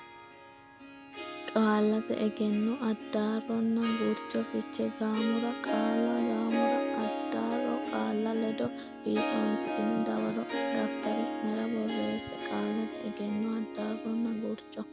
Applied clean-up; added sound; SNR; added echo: none; Harp; 4 dB; none.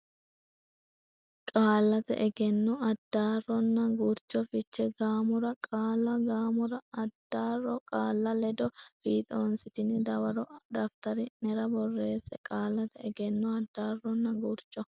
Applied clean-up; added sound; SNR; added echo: none; none; none; none.